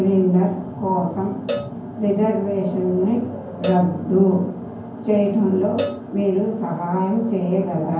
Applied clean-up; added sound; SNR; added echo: none; Cowbell; 14 dB; reverberation time 0.9 s.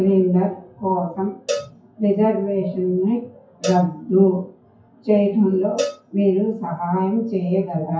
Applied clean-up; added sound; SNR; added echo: classical method WPE with log-MMSE.